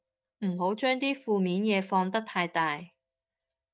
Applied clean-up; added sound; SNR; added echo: neural mask model DeepFilterNet 3.